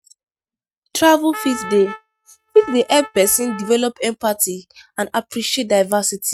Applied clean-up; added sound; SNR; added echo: neural mask model RNNoise.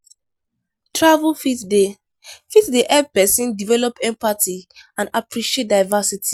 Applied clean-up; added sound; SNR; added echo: none; none; none; none.